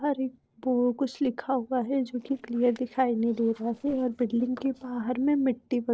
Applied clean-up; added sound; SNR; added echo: neural separator model SepFormer DNS4.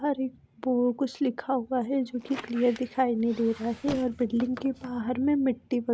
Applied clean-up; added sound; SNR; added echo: none; Squeak; 17 dB; none.